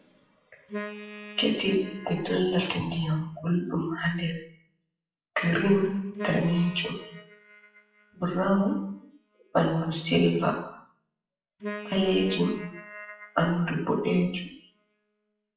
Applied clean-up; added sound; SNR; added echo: classical method WPE with log-MMSE.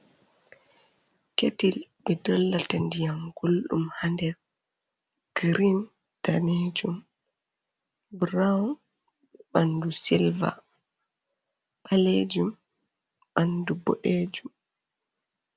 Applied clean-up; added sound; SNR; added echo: none; none; none; none.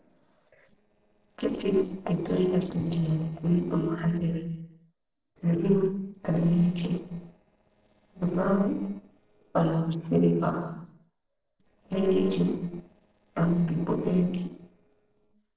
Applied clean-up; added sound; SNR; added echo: neural separator model SepFormer DNS4.